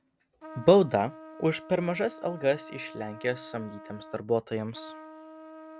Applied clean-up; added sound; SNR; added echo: none; Trumpet; 17 dB; none.